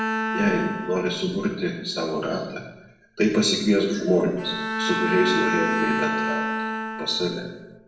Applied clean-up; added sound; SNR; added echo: none; Bowed string instrument; 4 dB; reverberation time 0.8 s.